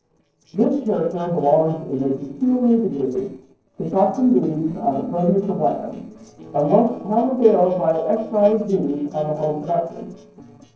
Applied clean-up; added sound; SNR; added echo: neural separator model SepFormer DNS4.